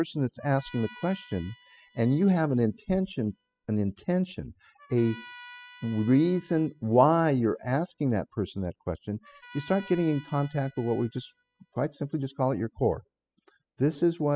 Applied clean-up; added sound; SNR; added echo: classical method spectral subtraction.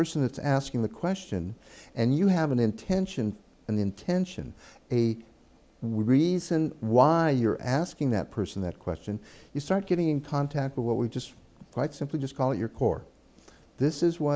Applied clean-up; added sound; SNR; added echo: none; none; none; none.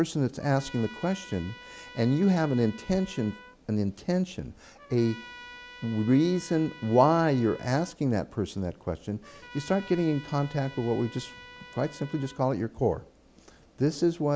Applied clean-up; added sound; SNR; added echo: none; Trumpet; 20 dB; none.